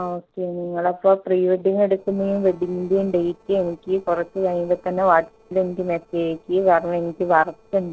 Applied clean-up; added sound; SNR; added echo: neural separator model SepFormer DNS4.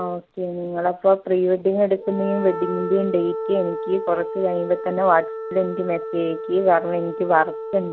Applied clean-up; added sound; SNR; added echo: none; Wind instrument, woodwind instrument; 9 dB; none.